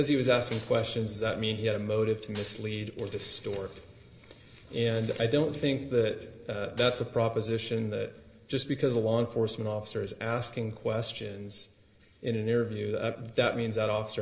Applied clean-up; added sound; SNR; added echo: none; Gunshot, gunfire; 14 dB; reverberation time 0.9 s.